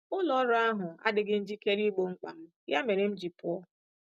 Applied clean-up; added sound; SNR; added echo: none; none; none; none.